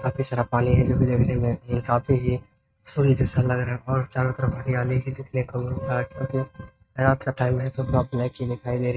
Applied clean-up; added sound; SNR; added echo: neural mask model RNNoise.